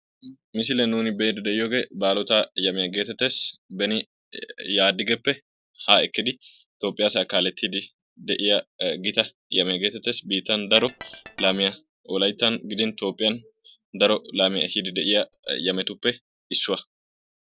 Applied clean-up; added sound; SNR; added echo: neural separator model SepFormer DNS4.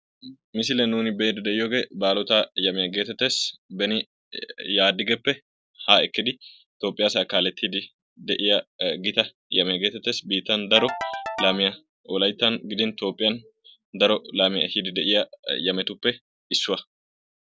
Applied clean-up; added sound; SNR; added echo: none; Ringtone / Keyboard (musical); 9 dB; none.